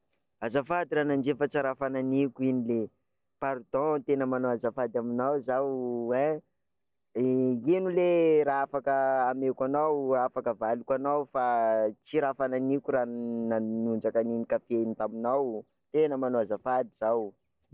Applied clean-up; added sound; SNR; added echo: none; none; none; none.